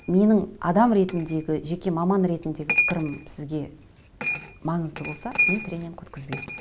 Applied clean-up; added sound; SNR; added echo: none; Coin (dropping); 0 dB; none.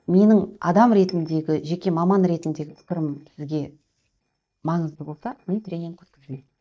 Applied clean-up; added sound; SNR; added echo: neural mask model DeepFilterNet 3.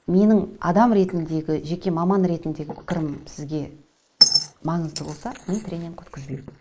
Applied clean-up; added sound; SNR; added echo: neural mask model Resemble Enhance denoiser.